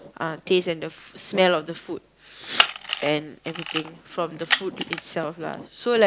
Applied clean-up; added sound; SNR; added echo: none; Camera; 2 dB; none.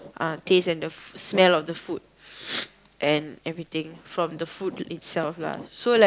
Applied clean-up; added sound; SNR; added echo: none; none; none; none.